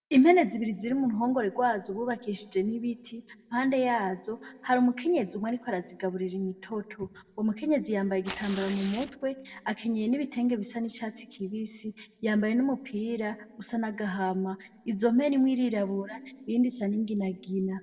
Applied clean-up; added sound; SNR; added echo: none; Tearing; 15 dB; reverberation time 1.9 s.